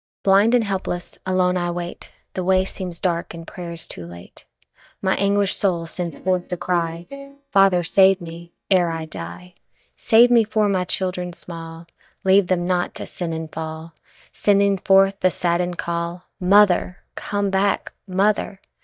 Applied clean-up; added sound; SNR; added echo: neural mask model DeepFilterNet 3.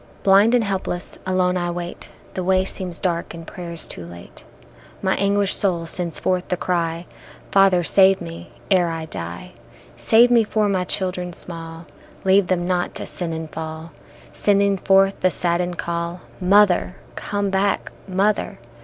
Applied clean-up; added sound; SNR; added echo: none; none; none; none.